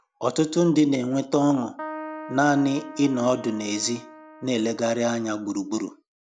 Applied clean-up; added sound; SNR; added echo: none; Keyboard (musical); 15 dB; none.